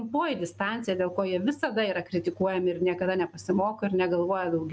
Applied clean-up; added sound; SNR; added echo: none; none; none; none.